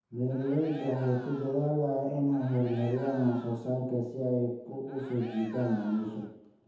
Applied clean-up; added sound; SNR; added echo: none; Cheering; 19 dB; reverberation time 1.0 s.